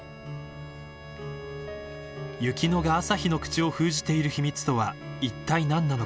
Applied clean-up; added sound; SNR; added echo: none; Bowed string instrument; 20 dB; none.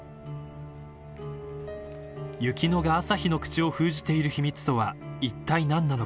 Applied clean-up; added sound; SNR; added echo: none; none; none; none.